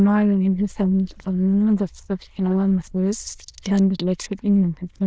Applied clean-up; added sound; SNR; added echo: neural diffusion model UNIVERSE++.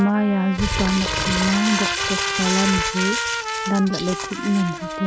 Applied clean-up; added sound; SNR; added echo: none; Crumpling, crinkling + Trumpet; 2 dB; none.